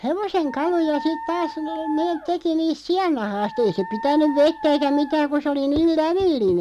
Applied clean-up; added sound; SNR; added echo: none; Dog; 12 dB; none.